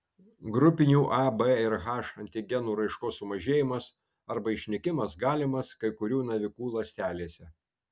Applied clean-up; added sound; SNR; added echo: none; none; none; none.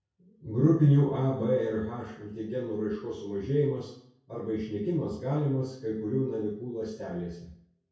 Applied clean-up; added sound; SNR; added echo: none; none; none; reverberation time 0.6 s.